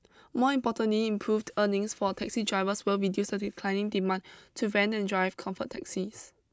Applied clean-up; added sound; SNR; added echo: none; none; none; none.